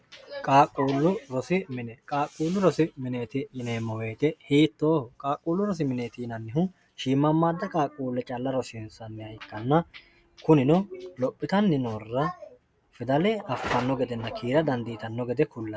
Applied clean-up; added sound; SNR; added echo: none; none; none; none.